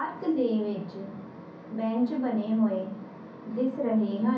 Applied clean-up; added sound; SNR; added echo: none; none; none; reverberation time 0.6 s.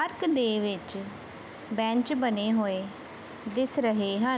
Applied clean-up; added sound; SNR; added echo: none; none; none; none.